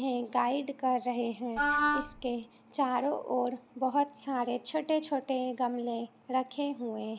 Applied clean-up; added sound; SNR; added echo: none; Wind instrument, woodwind instrument; -2 dB; none.